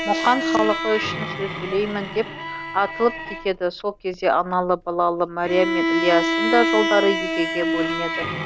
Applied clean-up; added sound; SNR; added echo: none; Bowed string instrument; 3 dB; none.